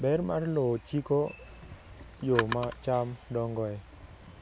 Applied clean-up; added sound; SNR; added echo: none; Drawer open or close; 12 dB; none.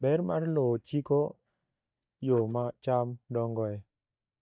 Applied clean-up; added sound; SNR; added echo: neural mask model DeepFilterNet 3.